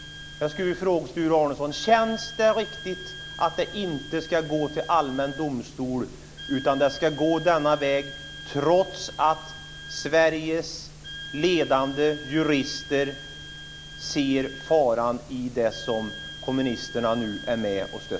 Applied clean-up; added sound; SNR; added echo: none; Wind instrument, woodwind instrument; 16 dB; none.